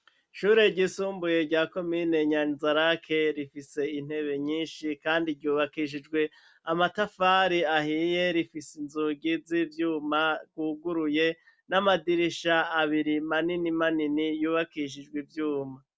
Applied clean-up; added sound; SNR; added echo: none; none; none; none.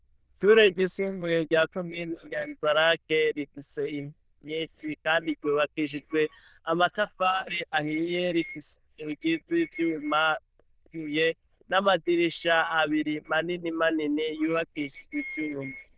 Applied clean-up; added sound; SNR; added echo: neural diffusion model UNIVERSE++.